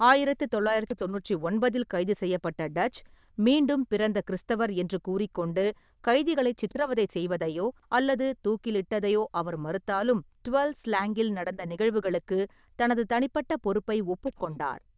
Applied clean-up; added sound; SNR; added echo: neural diffusion model UNIVERSE++.